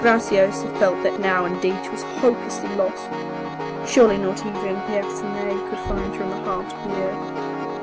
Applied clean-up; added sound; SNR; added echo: none; Piano; 5 dB; none.